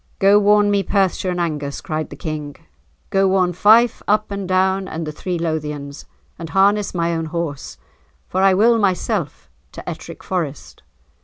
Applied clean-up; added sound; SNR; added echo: none; none; none; none.